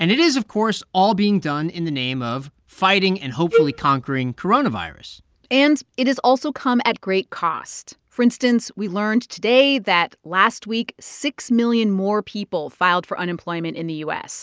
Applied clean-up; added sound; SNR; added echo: none; Wind instrument, woodwind instrument; -1 dB; none.